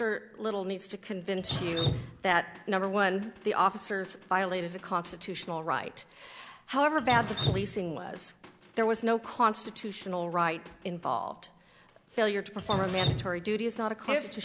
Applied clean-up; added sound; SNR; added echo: none; Drip; 9 dB; none.